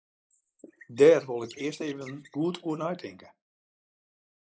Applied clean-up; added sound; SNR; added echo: neural mask model Resemble Enhance denoiser.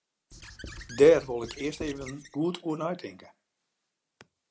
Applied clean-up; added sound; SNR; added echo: none; Squeak / Writing; 16 dB; none.